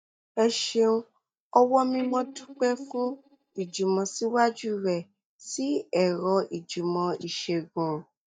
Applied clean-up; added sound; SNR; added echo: neural mask model DeepFilterNet 3.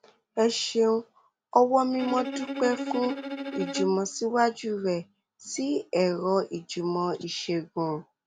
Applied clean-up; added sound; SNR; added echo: none; Bowed string instrument; 8 dB; none.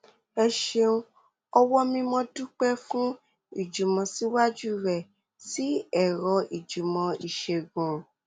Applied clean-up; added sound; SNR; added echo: none; none; none; none.